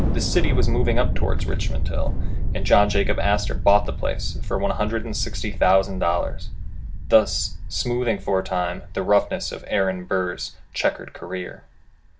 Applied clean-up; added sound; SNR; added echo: none; Thunder; 0 dB; none.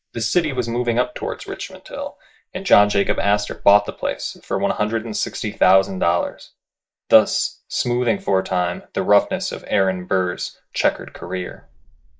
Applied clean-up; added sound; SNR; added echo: neural mask model Resemble Enhance denoiser.